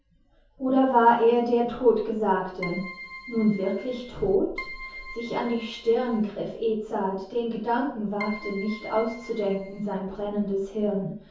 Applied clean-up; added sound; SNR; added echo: none; Keyboard (musical); 15 dB; reverberation time 0.6 s.